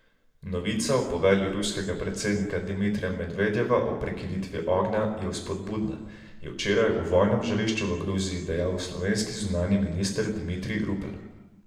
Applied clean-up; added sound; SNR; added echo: none; none; none; reverberation time 1.0 s.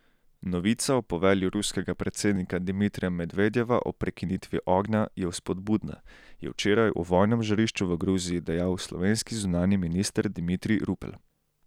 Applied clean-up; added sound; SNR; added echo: none; none; none; none.